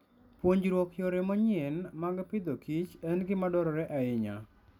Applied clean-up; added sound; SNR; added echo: none; none; none; none.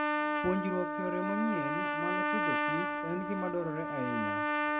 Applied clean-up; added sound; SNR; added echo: none; Trumpet; -3 dB; none.